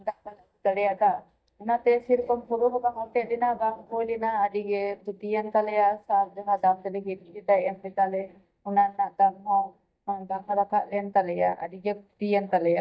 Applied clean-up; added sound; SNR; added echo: neural mask model DeepFilterNet 3.